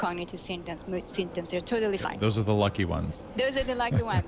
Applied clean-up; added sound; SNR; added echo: none; Vehicle; 15 dB; none.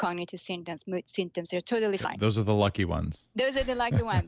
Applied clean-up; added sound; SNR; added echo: none; none; none; none.